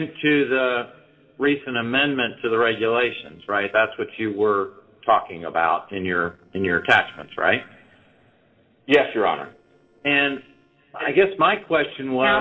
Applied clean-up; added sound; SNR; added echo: neural separator model SepFormer DNS4.